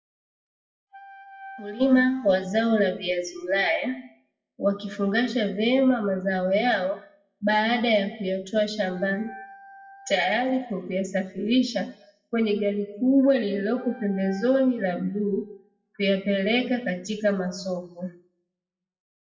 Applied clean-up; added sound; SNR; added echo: classical method WPE with log-MMSE.